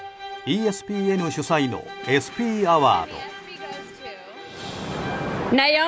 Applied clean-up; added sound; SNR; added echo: none; none; none; none.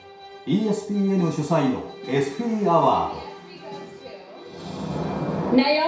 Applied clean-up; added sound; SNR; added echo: none; none; none; reverberation time 0.6 s.